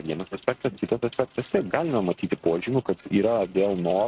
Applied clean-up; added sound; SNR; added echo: neural mask model RNNoise.